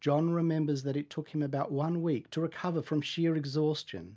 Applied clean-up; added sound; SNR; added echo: none; none; none; none.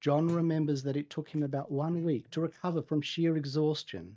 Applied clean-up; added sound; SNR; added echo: neural mask model DeepFilterNet 3.